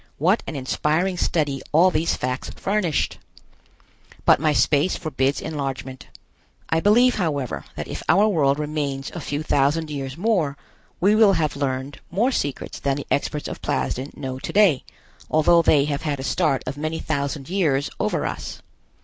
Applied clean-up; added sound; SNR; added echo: none; none; none; none.